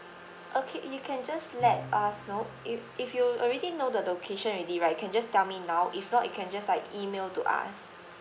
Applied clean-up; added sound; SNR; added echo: none; Trumpet + Bowed string instrument; 19 dB; none.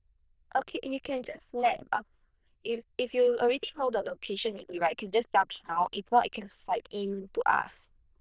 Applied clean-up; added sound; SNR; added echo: neural diffusion model UNIVERSE++.